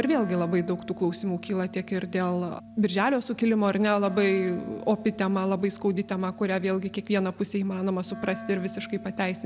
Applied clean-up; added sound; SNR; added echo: none; Wind instrument, woodwind instrument; 16 dB; none.